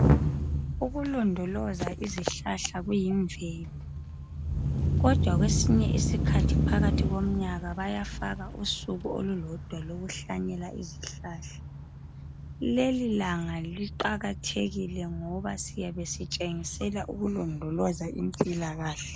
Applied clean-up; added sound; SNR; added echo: none; Engine starting / Accelerating, revving, vroom / Motor vehicle (road); 0 dB; none.